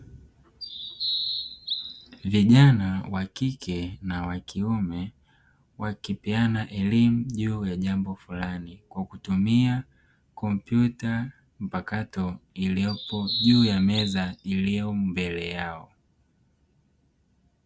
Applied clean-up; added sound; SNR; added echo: none; Bird vocalization, bird call, bird song; 6 dB; none.